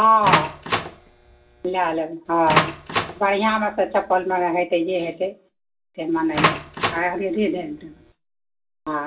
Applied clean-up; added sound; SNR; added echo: none; Door; 4 dB; reverberation time 0.2 s.